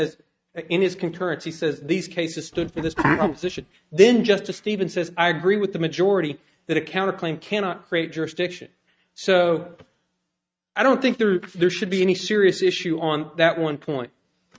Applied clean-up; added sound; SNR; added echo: neural mask model RNNoise.